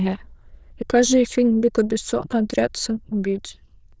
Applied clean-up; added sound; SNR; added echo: neural diffusion model UNIVERSE++.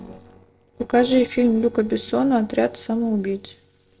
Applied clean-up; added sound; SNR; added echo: neural separator model SepFormer DNS4.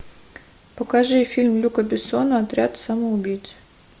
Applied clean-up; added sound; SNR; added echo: none; none; none; none.